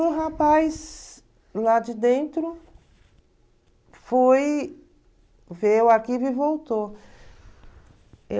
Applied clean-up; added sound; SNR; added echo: none; none; none; none.